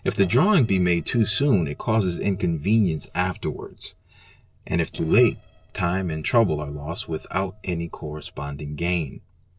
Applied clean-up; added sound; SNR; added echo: neural separator model SepFormer DNS4.